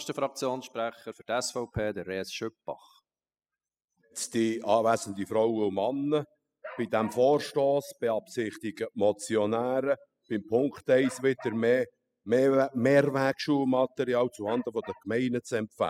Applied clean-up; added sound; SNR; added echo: classical method spectral subtraction.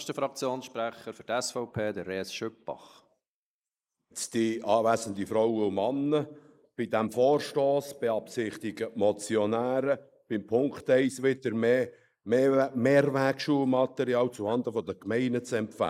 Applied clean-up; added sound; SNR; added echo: neural mask model Resemble Enhance denoiser.